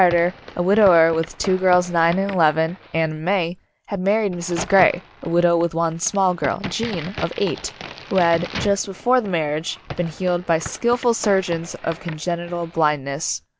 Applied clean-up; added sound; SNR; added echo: none; Crack; 16 dB; none.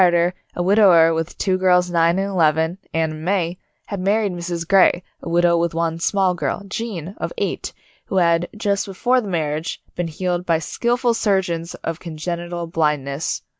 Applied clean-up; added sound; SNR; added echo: none; none; none; none.